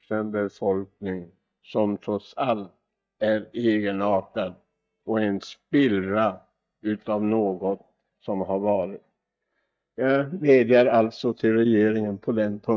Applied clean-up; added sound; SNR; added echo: neural mask model DeepFilterNet 3.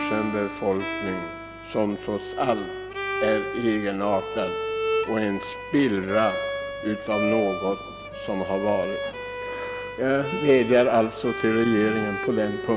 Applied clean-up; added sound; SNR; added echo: none; Bowed string instrument; 6 dB; none.